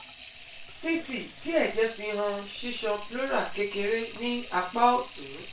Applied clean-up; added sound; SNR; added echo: none; Sink (filling or washing) / Water tap, faucet; 17 dB; reverberation time 0.2 s.